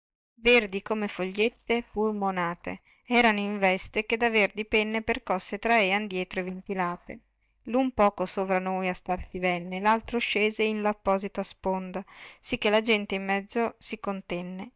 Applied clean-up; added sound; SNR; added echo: neural mask model DeepFilterNet 3.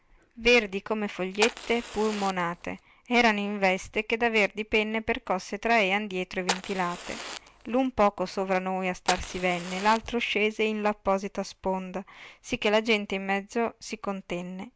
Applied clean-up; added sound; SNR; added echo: none; Fire; 9 dB; none.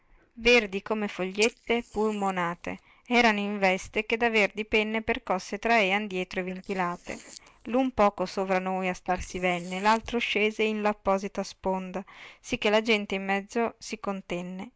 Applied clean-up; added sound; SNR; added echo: neural mask model Resemble Enhance denoiser.